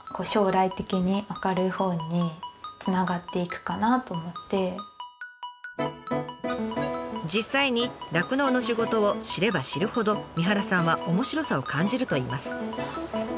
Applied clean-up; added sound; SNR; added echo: none; Ringtone; 14 dB; none.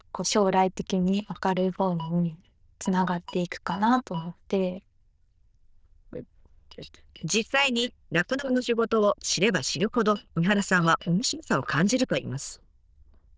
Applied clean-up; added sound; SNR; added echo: neural diffusion model UNIVERSE++.